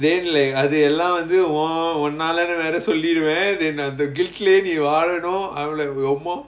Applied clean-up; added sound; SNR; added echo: none; none; none; none.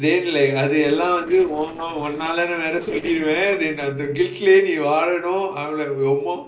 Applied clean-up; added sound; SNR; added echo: neural separator model SepFormer DNS4.